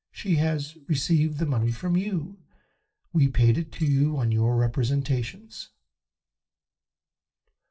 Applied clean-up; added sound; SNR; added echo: neural separator model SepFormer DNS4.